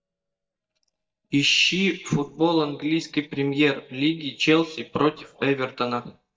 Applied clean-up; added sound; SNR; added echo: neural mask model DeepFilterNet 3.